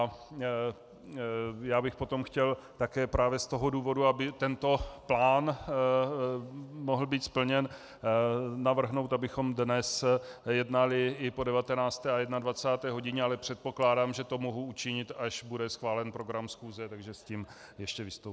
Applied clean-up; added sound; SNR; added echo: none; none; none; none.